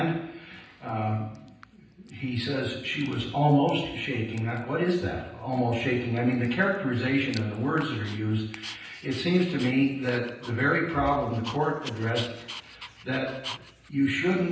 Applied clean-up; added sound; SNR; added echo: none; Dog; 19 dB; reverberation time 0.9 s.